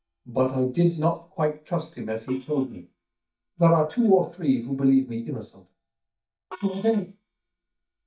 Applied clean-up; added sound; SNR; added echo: neural mask model DeepFilterNet 3.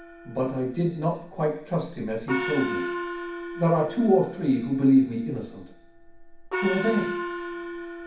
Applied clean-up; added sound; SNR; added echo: none; Gong; 8 dB; reverberation time 0.6 s.